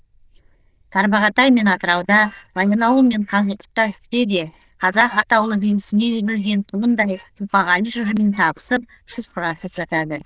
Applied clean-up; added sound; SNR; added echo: neural diffusion model UNIVERSE++.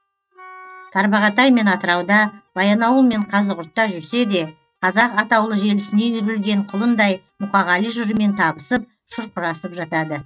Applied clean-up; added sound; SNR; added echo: neural mask model RNNoise.